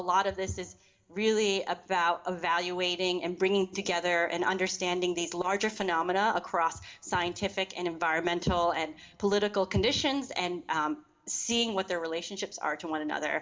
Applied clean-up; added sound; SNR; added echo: none; none; none; reverberation time 0.4 s.